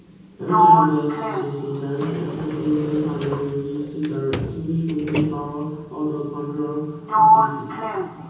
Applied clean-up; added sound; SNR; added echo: none; Sliding door; -2 dB; reverberation time 1.2 s.